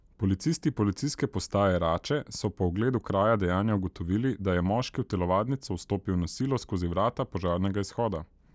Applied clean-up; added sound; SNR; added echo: none; none; none; none.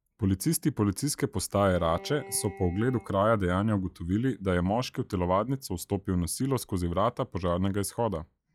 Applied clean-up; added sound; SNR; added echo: classical method log-MMSE.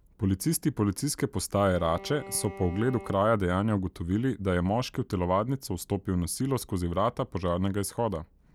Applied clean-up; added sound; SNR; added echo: none; Bowed string instrument; 18 dB; none.